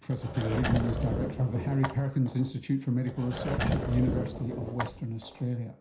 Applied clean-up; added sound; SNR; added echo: none; Sliding door / Wood; 3 dB; reverberation time 0.5 s.